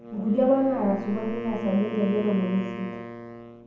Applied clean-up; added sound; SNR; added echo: none; Wind instrument, woodwind instrument; 12 dB; reverberation time 1.2 s.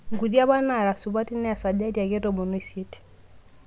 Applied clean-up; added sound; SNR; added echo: none; none; none; none.